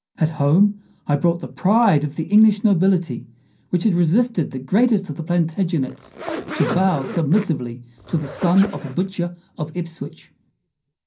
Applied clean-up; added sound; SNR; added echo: none; Zipper (clothing); 11 dB; reverberation time 0.3 s.